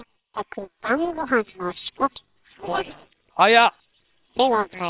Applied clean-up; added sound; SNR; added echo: neural separator model SepFormer WHAMR!.